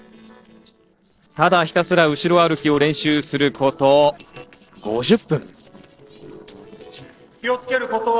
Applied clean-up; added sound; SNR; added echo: neural separator model SepFormer DNS4.